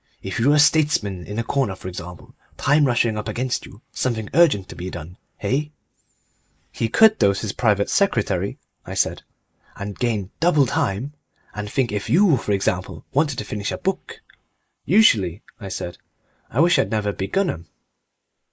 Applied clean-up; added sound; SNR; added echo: neural mask model Resemble Enhance denoiser.